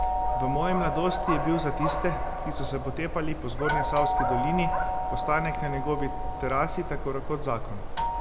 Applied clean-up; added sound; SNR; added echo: none; Doorbell + Dog; -2 dB; none.